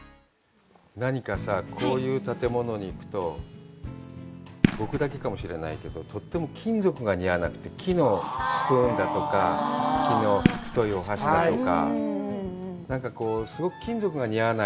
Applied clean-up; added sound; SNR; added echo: none; Fireworks; 3 dB; none.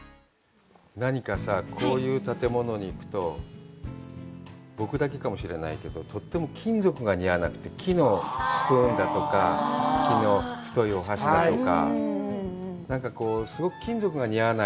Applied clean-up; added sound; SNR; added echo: none; none; none; none.